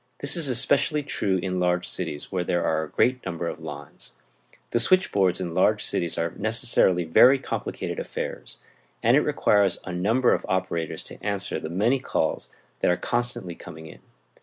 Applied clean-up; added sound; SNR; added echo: none; none; none; none.